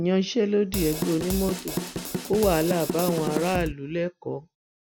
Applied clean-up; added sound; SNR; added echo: none; Drum kit; 5 dB; none.